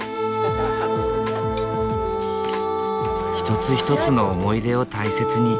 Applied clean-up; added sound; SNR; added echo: none; Wind instrument, woodwind instrument; 1 dB; none.